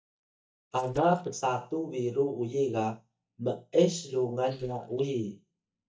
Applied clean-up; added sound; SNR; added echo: neural mask model DeepFilterNet 3.